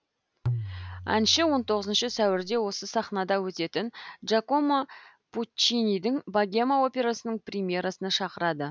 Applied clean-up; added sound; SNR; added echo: none; Tabla; 9 dB; none.